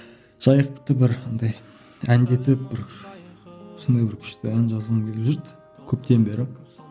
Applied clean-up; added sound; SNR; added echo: none; none; none; none.